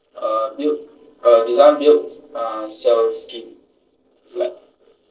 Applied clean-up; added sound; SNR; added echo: neural separator model SepFormer DNS4.